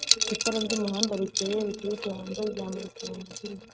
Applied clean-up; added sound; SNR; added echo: neural mask model RNNoise.